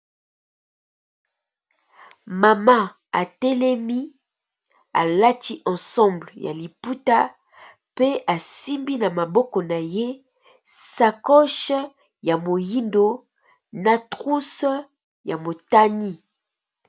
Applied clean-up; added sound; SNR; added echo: none; none; none; none.